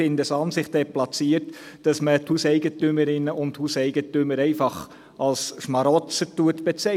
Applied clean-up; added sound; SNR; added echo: none; none; none; none.